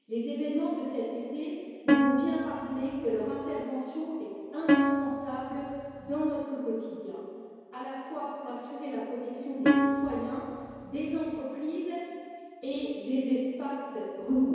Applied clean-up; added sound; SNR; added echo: none; Plucked string instrument; -4 dB; reverberation time 2.2 s.